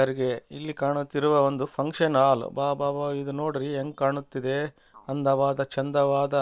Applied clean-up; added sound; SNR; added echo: none; none; none; none.